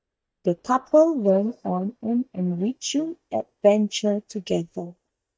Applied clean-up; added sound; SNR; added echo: neural mask model DeepFilterNet 3.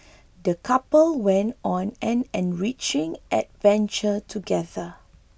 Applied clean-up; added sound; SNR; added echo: none; none; none; none.